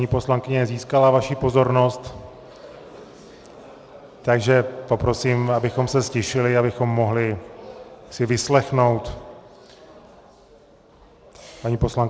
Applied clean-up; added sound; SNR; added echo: none; none; none; none.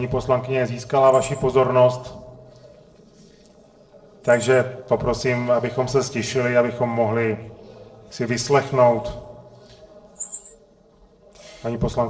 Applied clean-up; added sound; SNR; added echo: neural separator model SepFormer DNS4.